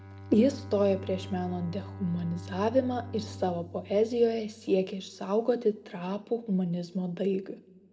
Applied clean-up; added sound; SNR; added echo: none; Bowed string instrument; 15 dB; reverberation time 0.7 s.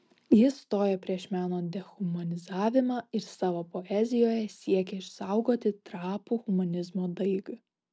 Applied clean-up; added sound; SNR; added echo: none; none; none; none.